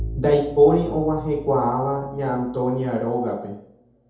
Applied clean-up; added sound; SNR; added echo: none; Bowed string instrument; 15 dB; reverberation time 0.8 s.